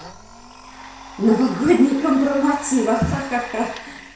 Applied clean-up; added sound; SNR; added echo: none; Domestic sounds, home sounds; 17 dB; reverberation time 0.6 s.